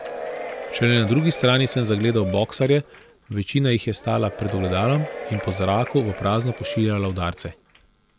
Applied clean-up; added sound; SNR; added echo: none; Applause / Crowd / Cheering; 12 dB; none.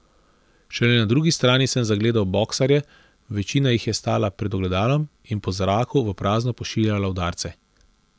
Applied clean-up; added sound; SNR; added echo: none; none; none; none.